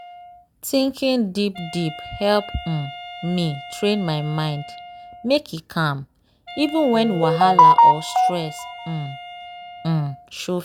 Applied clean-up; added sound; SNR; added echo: none; Wind instrument, woodwind instrument; 16 dB; none.